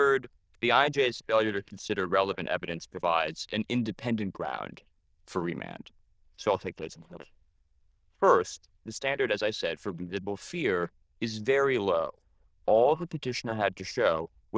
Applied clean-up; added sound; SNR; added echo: neural diffusion model UNIVERSE++.